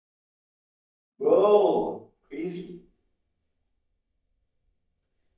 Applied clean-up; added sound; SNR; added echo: neural mask model DeepFilterNet 3.